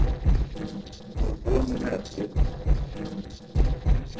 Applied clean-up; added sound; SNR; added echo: neural separator model SepFormer DNS4.